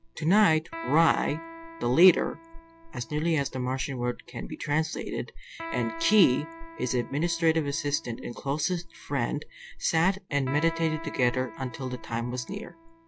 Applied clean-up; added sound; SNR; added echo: none; Electric guitar; 16 dB; none.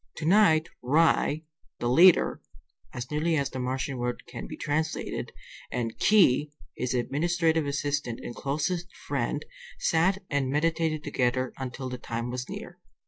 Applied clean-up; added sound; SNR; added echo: none; none; none; none.